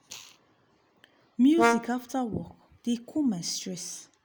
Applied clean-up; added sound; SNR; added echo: none; Brass instrument; 1 dB; none.